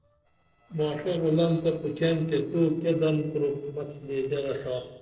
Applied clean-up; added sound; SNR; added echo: neural separator model SepFormer DNS4.